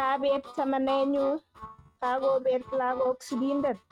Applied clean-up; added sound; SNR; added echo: neural mask model RNNoise.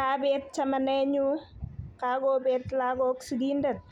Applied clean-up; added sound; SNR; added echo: none; none; none; none.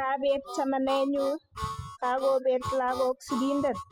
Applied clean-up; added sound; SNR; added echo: classical method spectral subtraction.